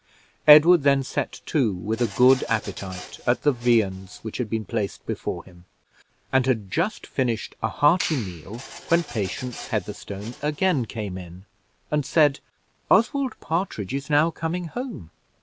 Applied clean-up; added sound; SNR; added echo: none; Clapping + Printer; 15 dB; none.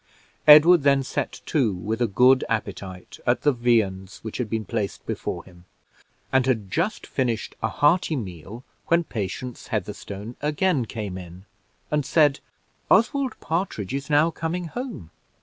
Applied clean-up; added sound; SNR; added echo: none; none; none; none.